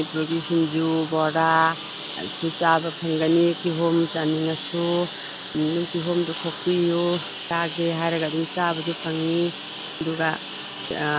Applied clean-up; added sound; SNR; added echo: none; Engine; 9 dB; none.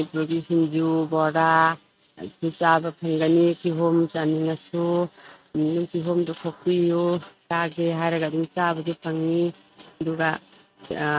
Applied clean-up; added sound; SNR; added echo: neural mask model RNNoise.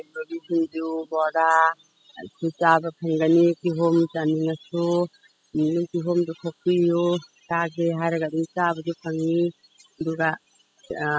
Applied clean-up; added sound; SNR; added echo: classical method spectral subtraction.